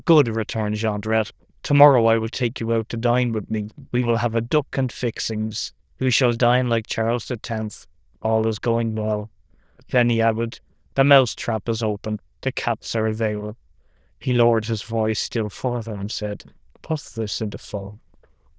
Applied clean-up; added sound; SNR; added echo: neural diffusion model UNIVERSE++.